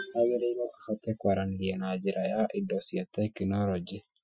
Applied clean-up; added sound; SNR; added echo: classical method Wiener filter.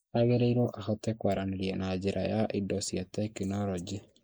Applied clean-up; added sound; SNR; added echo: neural mask model Resemble Enhance denoiser.